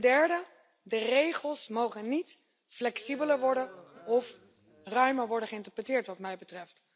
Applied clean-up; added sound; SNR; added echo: none; Crowd; 20 dB; none.